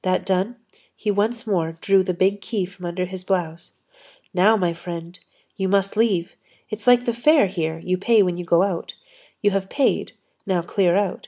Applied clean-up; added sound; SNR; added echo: none; none; none; none.